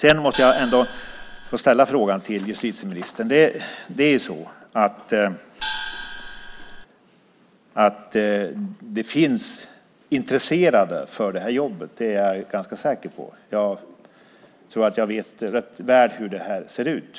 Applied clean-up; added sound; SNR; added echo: none; Gong; 9 dB; none.